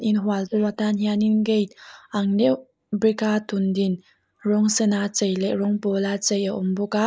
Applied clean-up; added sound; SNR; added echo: neural mask model Resemble Enhance denoiser.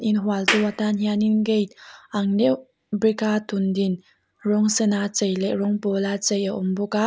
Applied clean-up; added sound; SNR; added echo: none; Clapping; 6 dB; none.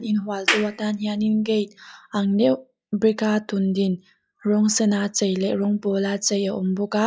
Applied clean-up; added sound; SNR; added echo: classical method log-MMSE.